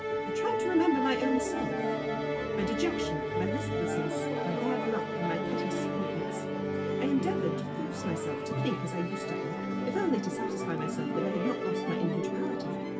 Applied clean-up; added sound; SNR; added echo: none; Musical instrument; -3 dB; reverberation time 0.2 s.